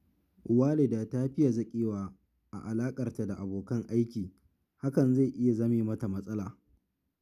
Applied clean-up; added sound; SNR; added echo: none; none; none; none.